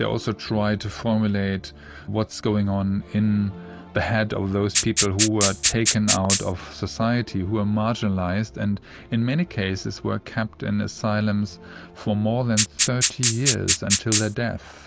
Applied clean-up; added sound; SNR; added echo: none; Rattle (instrument); -1 dB; none.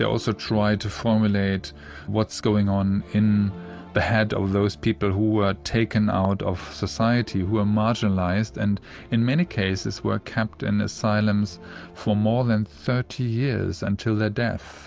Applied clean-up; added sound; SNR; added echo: none; none; none; none.